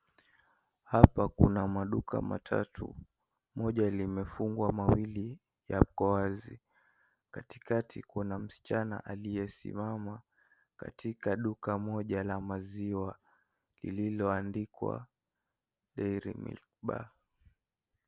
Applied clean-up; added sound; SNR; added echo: none; none; none; none.